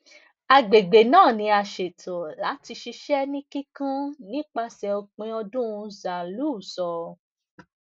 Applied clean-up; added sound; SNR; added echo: none; none; none; none.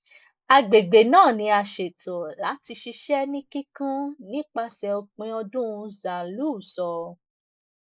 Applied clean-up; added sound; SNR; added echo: neural mask model Resemble Enhance denoiser.